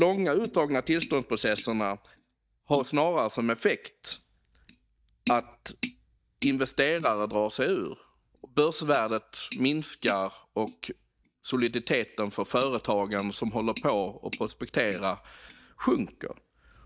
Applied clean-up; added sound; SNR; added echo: neural mask model DeepFilterNet 3.